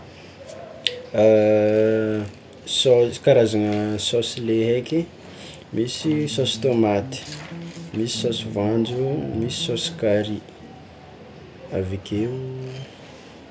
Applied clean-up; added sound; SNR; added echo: none; Bass guitar; 13 dB; none.